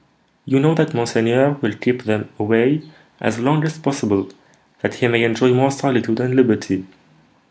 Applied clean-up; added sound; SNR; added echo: none; none; none; none.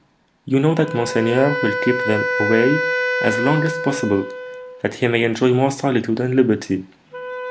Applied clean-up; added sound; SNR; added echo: none; Wind instrument, woodwind instrument; 6 dB; none.